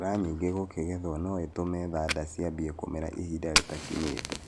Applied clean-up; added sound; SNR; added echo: none; Fire; 4 dB; none.